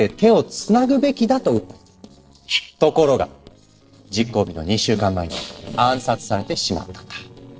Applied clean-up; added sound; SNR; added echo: neural separator model SepFormer DNS4.